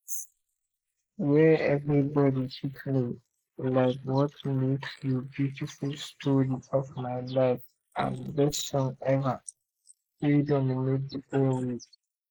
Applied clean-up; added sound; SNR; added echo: neural mask model Resemble Enhance denoiser.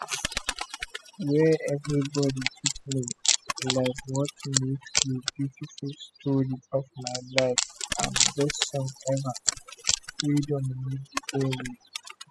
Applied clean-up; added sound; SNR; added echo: classical method spectral subtraction.